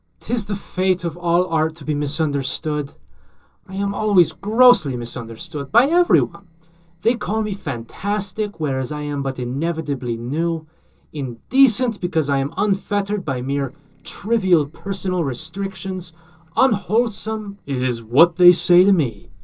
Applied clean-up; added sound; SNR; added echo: neural separator model SepFormer DNS4.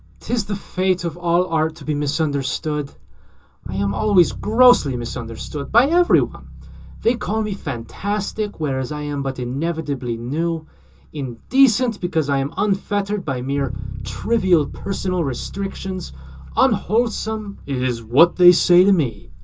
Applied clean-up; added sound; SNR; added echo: none; Bass guitar; 14 dB; reverberation time 0.2 s.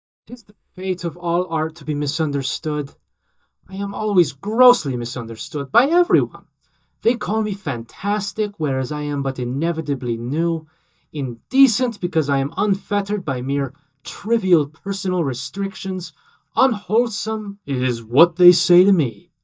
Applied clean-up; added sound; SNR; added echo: neural mask model DeepFilterNet 3.